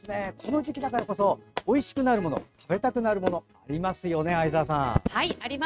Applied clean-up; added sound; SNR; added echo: neural mask model RNNoise.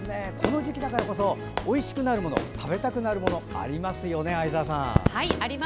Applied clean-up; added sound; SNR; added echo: none; Crackle + Fireworks; 5 dB; none.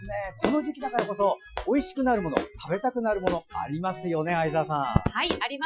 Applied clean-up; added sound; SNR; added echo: classical method Wiener filter.